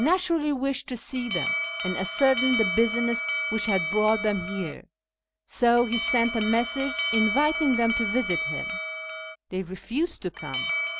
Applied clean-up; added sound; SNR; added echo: none; Alarm; 4 dB; none.